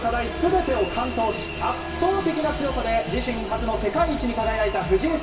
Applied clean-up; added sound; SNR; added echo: none; Wind instrument, woodwind instrument; 14 dB; reverberation time 1.0 s.